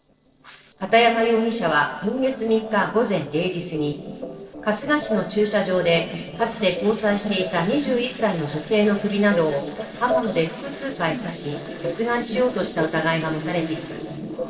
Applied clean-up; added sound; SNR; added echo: neural separator model SepFormer DNS4.